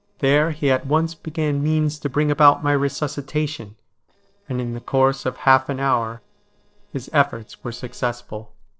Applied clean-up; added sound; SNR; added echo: neural separator model SepFormer DNS4.